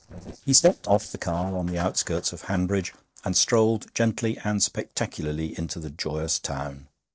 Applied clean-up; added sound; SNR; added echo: neural separator model SepFormer DNS4.